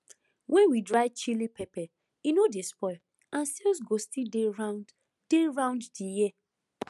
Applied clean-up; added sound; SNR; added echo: none; none; none; none.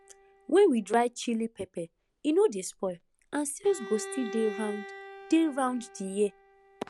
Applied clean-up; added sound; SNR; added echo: none; Bowed string instrument; 17 dB; none.